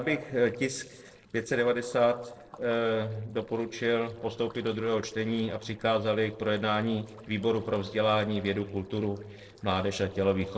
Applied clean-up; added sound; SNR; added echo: neural separator model SepFormer DNS4.